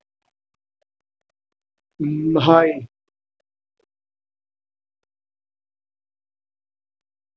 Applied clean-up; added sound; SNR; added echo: none; none; none; none.